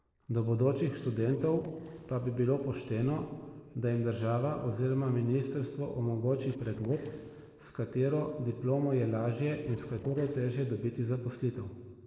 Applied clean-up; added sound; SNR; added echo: neural separator model SepFormer DNS4.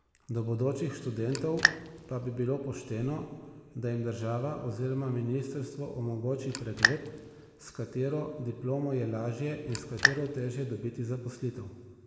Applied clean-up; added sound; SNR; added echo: none; Raindrop; -1 dB; reverberation time 1.7 s.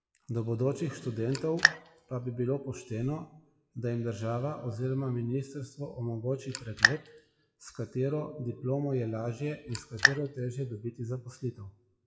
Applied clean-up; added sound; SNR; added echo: classical method WPE with log-MMSE.